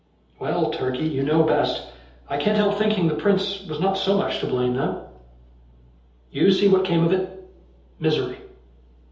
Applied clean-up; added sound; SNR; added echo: none; none; none; reverberation time 0.8 s.